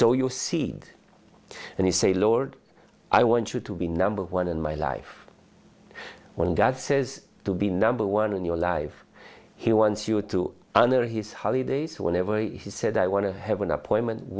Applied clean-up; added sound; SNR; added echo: none; none; none; none.